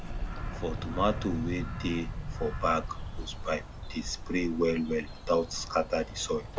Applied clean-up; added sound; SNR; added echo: none; Bird vocalization, bird call, bird song; 5 dB; none.